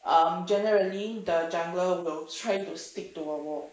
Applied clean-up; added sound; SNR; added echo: neural mask model Resemble Enhance denoiser.